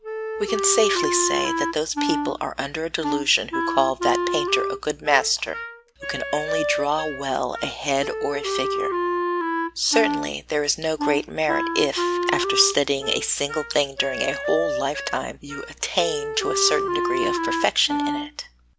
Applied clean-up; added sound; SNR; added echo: none; Wind instrument, woodwind instrument; 2 dB; none.